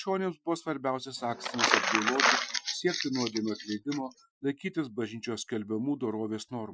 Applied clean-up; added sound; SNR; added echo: classical method Wiener filter.